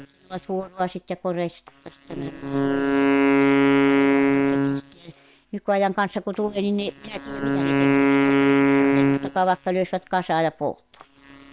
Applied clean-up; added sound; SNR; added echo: neural separator model SepFormer WHAM!.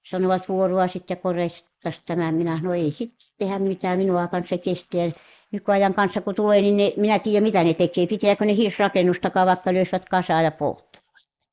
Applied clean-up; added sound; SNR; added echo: neural mask model Resemble Enhance denoiser.